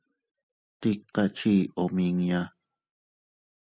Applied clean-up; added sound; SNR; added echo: none; none; none; none.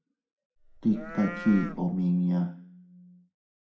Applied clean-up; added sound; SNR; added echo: none; Livestock, farm animals, working animals; 12 dB; reverberation time 0.5 s.